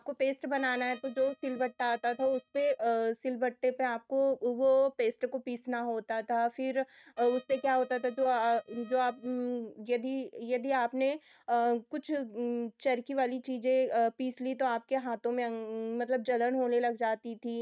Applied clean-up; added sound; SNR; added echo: neural mask model RNNoise.